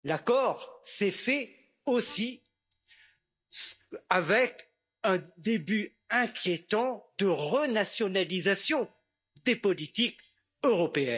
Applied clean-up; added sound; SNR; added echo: neural mask model DeepFilterNet 3.